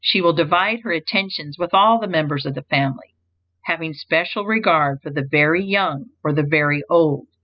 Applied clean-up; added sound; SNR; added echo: classical method spectral subtraction.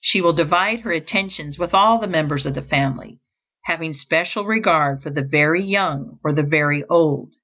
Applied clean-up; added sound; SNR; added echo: none; none; none; none.